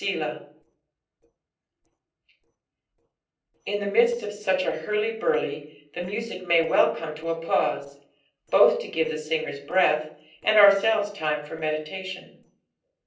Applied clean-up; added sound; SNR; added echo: neural separator model SepFormer DNS4.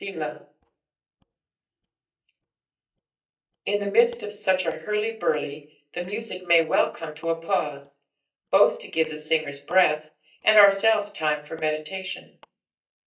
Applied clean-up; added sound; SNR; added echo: neural mask model DeepFilterNet 3.